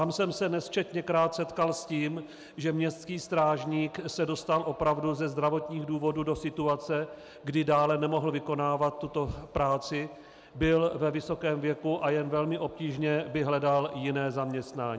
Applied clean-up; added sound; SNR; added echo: none; none; none; none.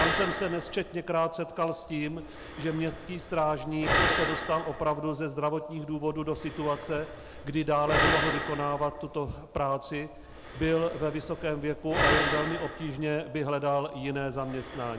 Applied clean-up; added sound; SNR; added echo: none; Breathing; 3 dB; none.